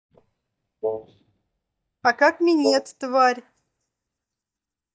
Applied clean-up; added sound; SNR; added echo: neural mask model DeepFilterNet 3.